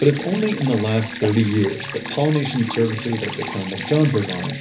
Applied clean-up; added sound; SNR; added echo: none; Stream; 11 dB; reverberation time 0.3 s.